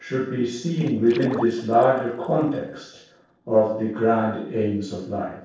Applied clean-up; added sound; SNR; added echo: neural separator model SepFormer DNS4.